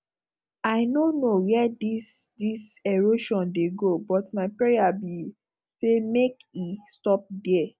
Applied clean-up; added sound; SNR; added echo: none; none; none; none.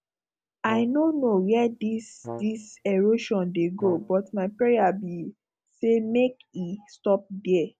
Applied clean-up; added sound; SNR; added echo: none; Brass instrument; 17 dB; none.